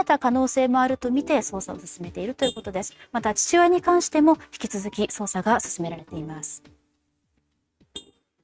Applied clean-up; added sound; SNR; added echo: neural mask model RNNoise.